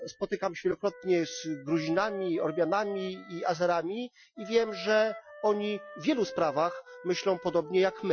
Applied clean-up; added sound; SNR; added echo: classical method Wiener filter.